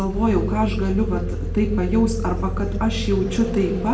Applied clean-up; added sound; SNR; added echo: none; Vehicle; 3 dB; reverberation time 0.6 s.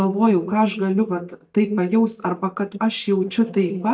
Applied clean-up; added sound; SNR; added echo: neural mask model DeepFilterNet 3.